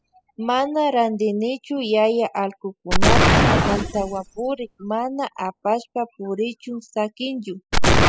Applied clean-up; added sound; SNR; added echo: classical method spectral subtraction.